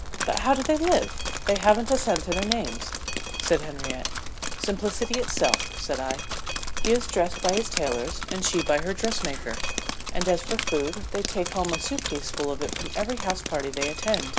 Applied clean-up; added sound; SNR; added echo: none; Drip; 3 dB; none.